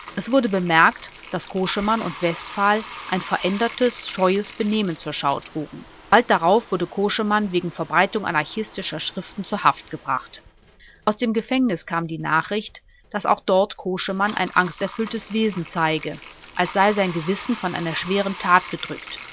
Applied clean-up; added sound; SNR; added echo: none; Bathtub (filling or washing); 18 dB; none.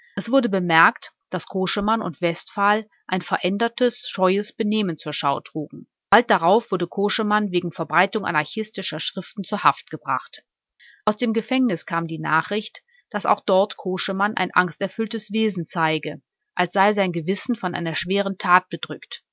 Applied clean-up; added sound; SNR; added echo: none; none; none; none.